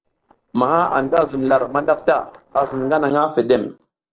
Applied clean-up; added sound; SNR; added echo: neural separator model SepFormer DNS4.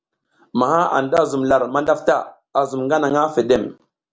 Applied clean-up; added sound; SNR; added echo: none; none; none; none.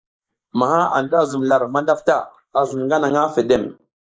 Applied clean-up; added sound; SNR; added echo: neural mask model Resemble Enhance denoiser.